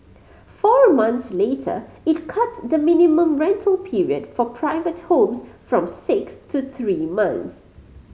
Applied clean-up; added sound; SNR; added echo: none; none; none; none.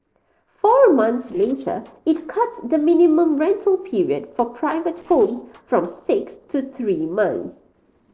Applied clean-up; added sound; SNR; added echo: neural separator model SepFormer DNS4.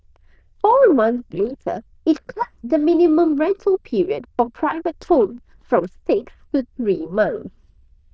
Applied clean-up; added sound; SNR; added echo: neural diffusion model UNIVERSE++.